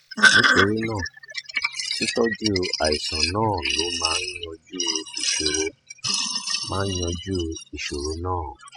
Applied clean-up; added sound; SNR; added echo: classical method spectral subtraction.